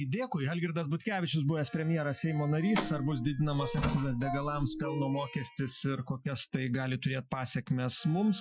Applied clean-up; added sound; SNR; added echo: classical method Wiener filter.